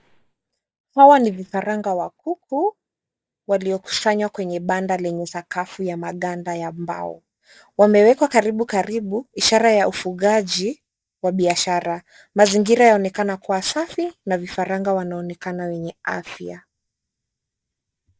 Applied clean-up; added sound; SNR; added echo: neural mask model DeepFilterNet 3.